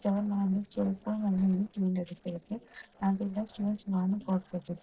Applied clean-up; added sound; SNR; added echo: neural separator model SepFormer DNS4.